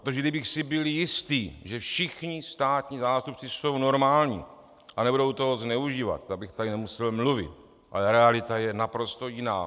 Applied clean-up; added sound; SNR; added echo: none; none; none; none.